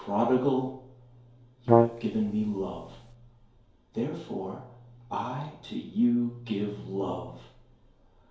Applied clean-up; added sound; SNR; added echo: none; Brass instrument; -5 dB; reverberation time 2.4 s.